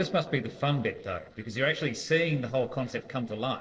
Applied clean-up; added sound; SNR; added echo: neural separator model SepFormer DNS4.